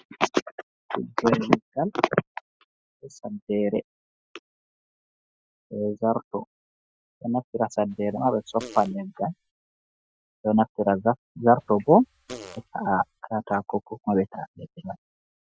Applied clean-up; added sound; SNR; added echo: classical method Wiener filter.